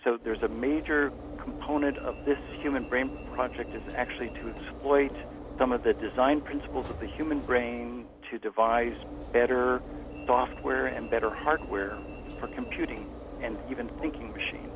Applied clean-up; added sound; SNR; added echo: none; Alarm / Engine / Train; 10 dB; none.